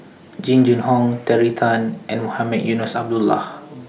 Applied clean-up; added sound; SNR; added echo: none; none; none; none.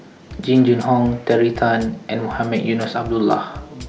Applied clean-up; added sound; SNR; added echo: none; Bass drum / Drum kit; 20 dB; none.